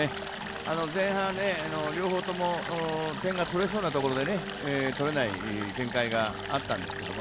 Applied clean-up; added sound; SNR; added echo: none; Stream; 8 dB; none.